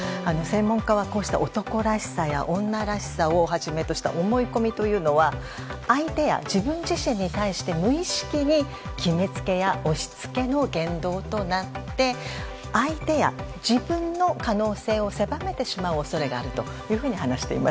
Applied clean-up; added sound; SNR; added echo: none; none; none; none.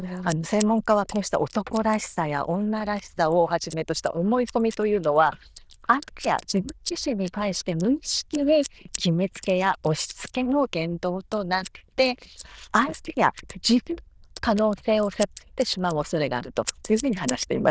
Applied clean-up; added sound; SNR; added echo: neural diffusion model UNIVERSE++.